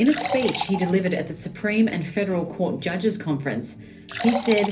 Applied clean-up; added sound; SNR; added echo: none; Liquid; 10 dB; reverberation time 0.3 s.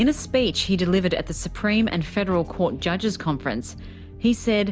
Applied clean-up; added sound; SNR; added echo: none; none; none; none.